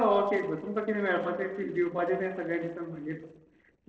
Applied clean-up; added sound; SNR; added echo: neural separator model SepFormer DNS4.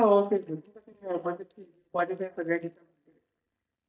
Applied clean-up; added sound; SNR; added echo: neural mask model DeepFilterNet 3.